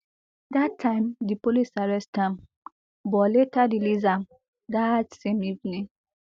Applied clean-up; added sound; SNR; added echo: none; none; none; none.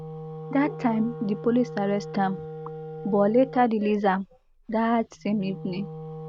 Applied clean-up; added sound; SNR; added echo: none; Wind instrument, woodwind instrument; 12 dB; none.